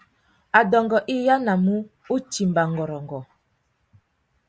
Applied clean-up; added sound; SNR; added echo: none; none; none; none.